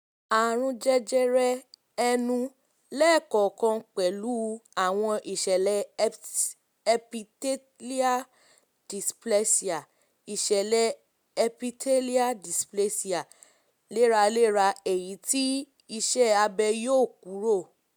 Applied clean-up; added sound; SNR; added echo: none; none; none; none.